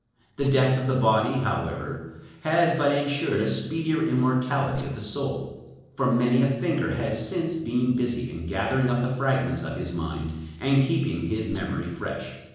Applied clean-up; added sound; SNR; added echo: neural separator model SepFormer DNS4.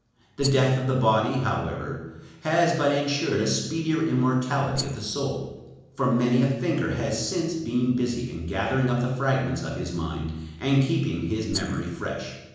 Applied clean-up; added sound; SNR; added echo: none; Rattle; 12 dB; reverberation time 1.0 s.